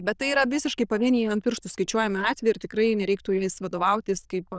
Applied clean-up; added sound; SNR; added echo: neural diffusion model UNIVERSE++.